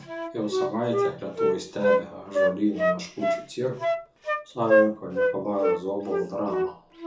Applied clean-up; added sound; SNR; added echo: none; Wind instrument, woodwind instrument; -3 dB; reverberation time 0.6 s.